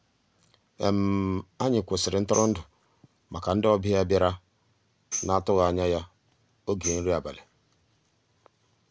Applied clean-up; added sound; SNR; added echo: none; Tambourine; 12 dB; none.